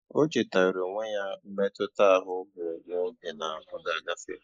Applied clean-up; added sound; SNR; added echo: neural mask model Resemble Enhance denoiser.